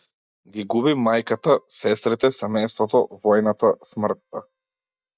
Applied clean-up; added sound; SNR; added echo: neural mask model DeepFilterNet 3.